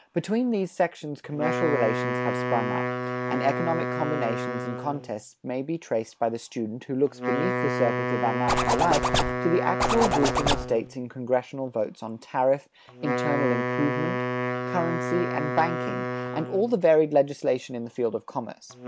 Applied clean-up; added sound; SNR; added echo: none; Zipper (clothing) + Wind instrument, woodwind instrument; 2 dB; none.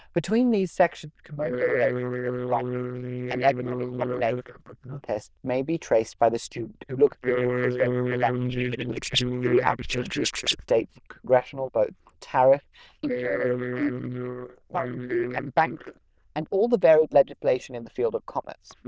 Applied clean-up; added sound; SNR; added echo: neural diffusion model UNIVERSE++.